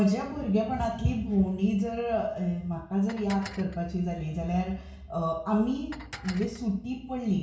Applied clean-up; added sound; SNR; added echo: none; Dishes, pots, and pans; 16 dB; reverberation time 0.6 s.